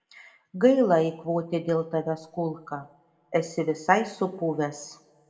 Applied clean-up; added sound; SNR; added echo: none; none; none; reverberation time 0.6 s.